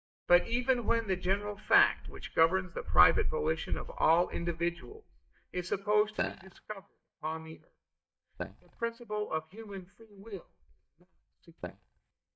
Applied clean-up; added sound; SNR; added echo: neural mask model DeepFilterNet 3.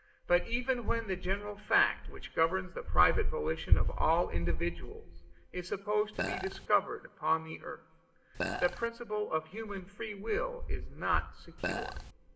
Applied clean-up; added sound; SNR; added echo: none; Burping, eructation; 6 dB; reverberation time 1.3 s.